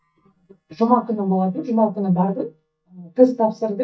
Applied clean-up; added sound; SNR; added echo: neural mask model DeepFilterNet 3.